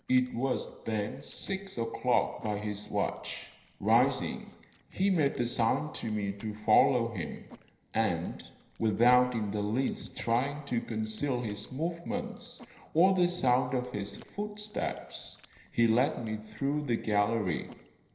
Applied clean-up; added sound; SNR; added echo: neural separator model SepFormer DNS4.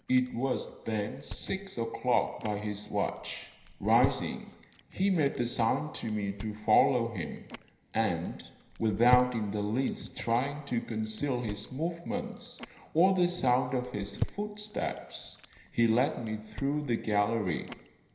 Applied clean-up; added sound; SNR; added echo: none; Chewing, mastication; 14 dB; reverberation time 0.9 s.